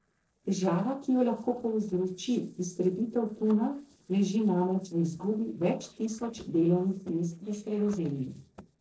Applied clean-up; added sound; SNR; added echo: neural separator model SepFormer DNS4.